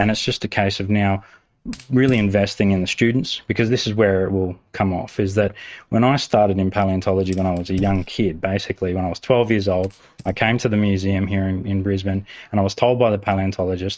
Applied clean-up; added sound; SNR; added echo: neural mask model RNNoise.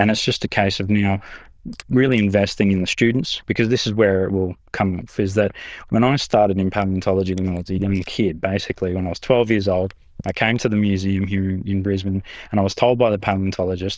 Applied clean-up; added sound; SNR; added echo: neural diffusion model UNIVERSE++.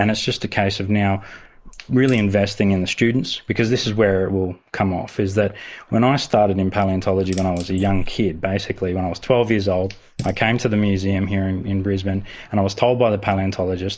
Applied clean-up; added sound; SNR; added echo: neural mask model Resemble Enhance denoiser.